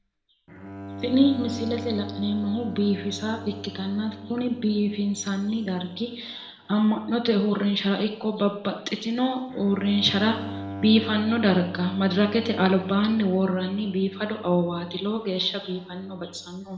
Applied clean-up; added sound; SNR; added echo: none; Bowed string instrument; 14 dB; reverberation time 0.8 s.